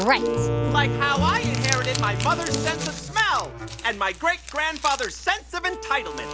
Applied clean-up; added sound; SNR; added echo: none; Wind instrument, woodwind instrument + Crumpling, crinkling; 9 dB; none.